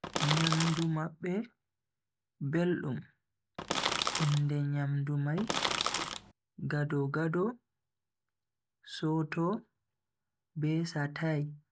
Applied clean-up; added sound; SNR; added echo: none; Crackle; -5 dB; none.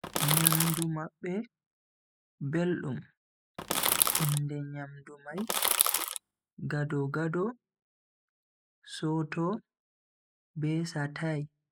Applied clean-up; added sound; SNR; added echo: classical method spectral subtraction.